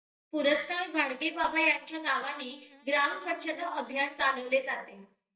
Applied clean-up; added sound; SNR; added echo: neural mask model DeepFilterNet 3.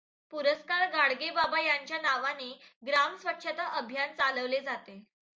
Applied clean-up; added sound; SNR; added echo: none; none; none; none.